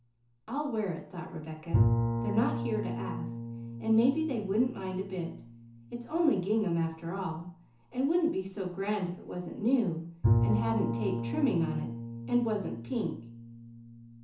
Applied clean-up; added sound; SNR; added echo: none; Bowed string instrument; 3 dB; reverberation time 0.6 s.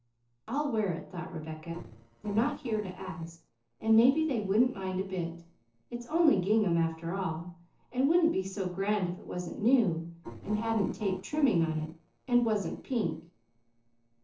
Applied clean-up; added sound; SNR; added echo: neural separator model SepFormer DNS4.